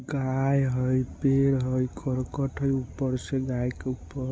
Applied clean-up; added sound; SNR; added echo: none; none; none; none.